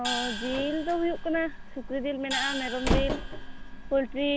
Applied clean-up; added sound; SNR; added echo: none; Gong + Slam; 2 dB; none.